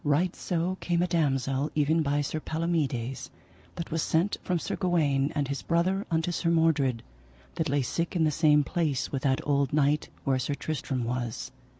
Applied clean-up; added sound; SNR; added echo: none; none; none; none.